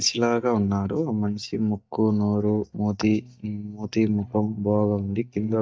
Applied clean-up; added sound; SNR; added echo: neural mask model DeepFilterNet 3.